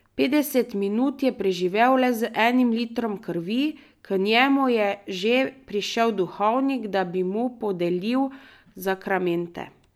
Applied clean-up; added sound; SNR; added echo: none; none; none; none.